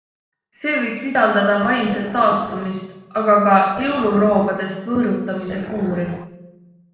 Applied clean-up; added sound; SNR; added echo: neural separator model SepFormer DNS4.